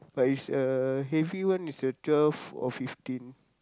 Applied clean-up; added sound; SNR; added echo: none; none; none; none.